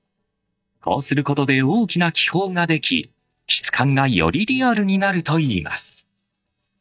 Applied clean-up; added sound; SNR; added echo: neural mask model DeepFilterNet 3.